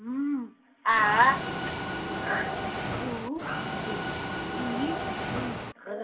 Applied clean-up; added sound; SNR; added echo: none; Mechanisms; 2 dB; reverberation time 0.5 s.